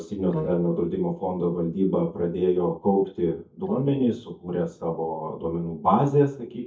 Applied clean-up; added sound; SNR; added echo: neural mask model DeepFilterNet 3.